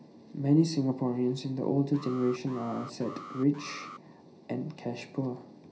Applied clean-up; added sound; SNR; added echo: none; Alarm; 17 dB; reverberation time 0.4 s.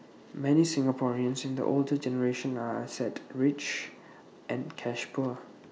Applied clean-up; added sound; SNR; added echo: none; none; none; none.